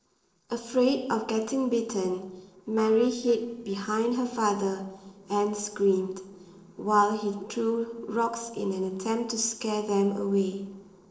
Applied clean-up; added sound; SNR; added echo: neural separator model SepFormer DNS4.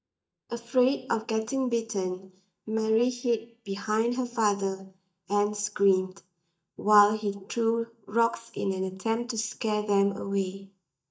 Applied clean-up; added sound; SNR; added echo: neural mask model DeepFilterNet 3.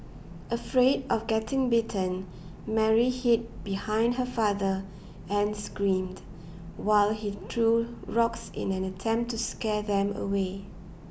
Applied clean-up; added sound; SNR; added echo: none; none; none; none.